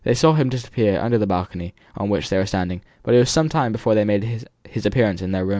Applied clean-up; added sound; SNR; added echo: none; none; none; none.